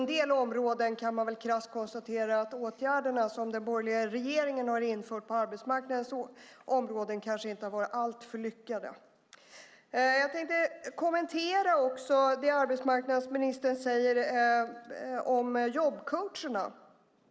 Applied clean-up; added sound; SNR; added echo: none; none; none; none.